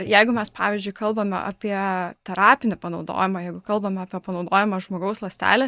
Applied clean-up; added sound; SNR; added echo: neural mask model DeepFilterNet 3.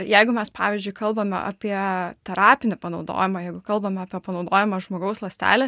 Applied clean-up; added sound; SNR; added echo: none; none; none; none.